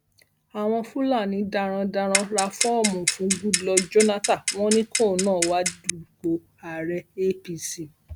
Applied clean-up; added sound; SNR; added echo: none; Clock; 3 dB; none.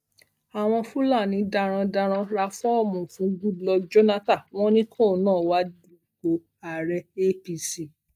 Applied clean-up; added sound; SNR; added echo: neural mask model DeepFilterNet 3.